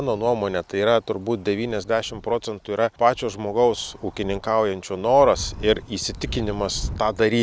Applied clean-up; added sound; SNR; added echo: none; none; none; none.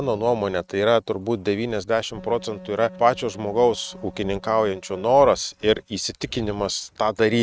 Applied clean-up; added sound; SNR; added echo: neural mask model RNNoise.